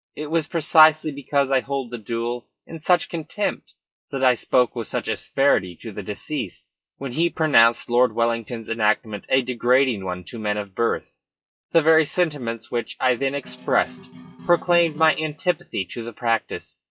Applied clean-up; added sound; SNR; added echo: classical method log-MMSE.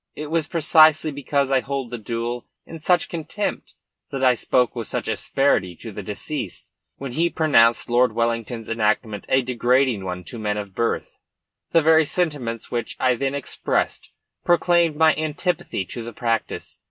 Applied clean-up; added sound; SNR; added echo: none; none; none; none.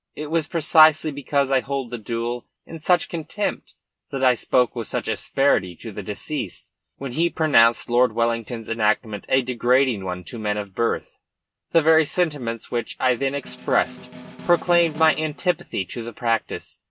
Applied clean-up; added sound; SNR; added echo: none; Snare drum; 16 dB; none.